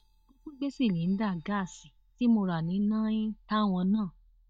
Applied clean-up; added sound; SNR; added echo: neural mask model DeepFilterNet 3.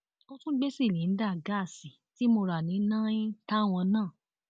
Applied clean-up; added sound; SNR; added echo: none; none; none; none.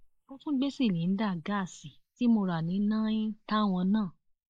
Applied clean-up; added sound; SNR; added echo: neural mask model Resemble Enhance denoiser.